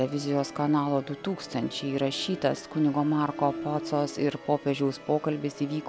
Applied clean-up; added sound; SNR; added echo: none; Musical instrument; 14 dB; none.